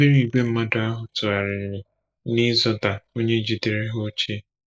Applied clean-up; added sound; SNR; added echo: neural mask model Resemble Enhance denoiser.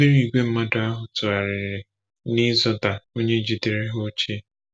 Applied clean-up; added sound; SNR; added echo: none; none; none; none.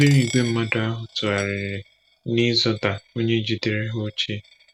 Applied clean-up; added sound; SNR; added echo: none; Coin (dropping); 18 dB; none.